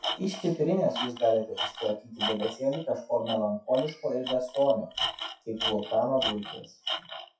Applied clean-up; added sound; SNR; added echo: classical method WPE with log-MMSE.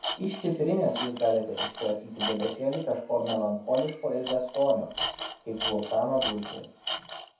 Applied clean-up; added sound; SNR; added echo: none; Tools; 8 dB; reverberation time 0.7 s.